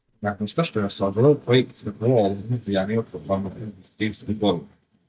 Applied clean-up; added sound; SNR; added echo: neural mask model DeepFilterNet 3.